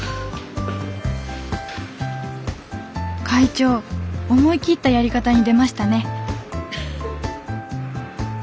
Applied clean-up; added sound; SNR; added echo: none; none; none; none.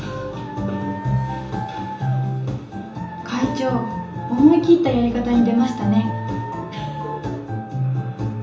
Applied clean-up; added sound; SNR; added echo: none; Dog; 13 dB; reverberation time 1.2 s.